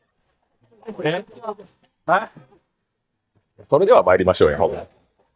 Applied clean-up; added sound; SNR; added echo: neural mask model DeepFilterNet 3.